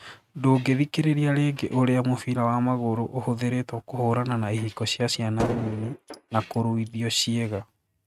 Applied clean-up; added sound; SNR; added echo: neural mask model RNNoise.